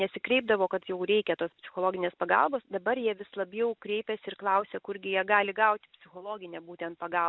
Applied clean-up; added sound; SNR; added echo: none; none; none; none.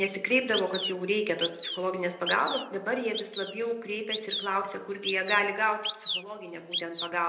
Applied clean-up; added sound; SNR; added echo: none; Bird vocalization, bird call, bird song; 6 dB; reverberation time 0.7 s.